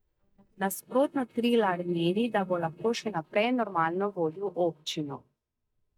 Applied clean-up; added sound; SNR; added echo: neural mask model DeepFilterNet 3.